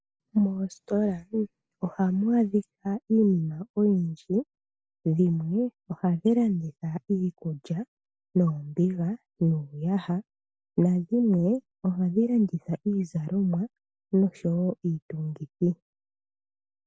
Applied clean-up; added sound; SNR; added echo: none; none; none; none.